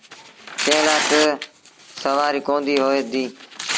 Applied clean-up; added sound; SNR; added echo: none; Tearing; 5 dB; none.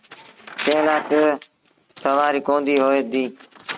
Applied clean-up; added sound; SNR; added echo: neural mask model RNNoise.